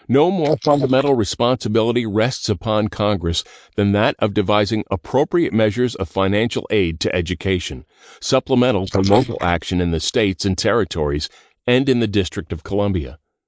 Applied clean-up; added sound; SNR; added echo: neural mask model Resemble Enhance denoiser.